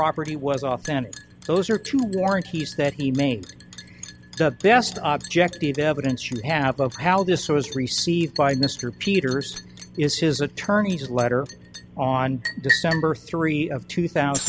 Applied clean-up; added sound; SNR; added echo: none; Liquid; 13 dB; none.